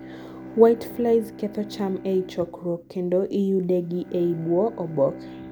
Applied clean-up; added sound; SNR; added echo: none; Bowed string instrument; 17 dB; none.